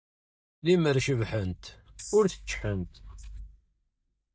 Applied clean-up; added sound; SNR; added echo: neural mask model DeepFilterNet 3.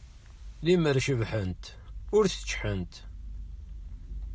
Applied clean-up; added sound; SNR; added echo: none; none; none; none.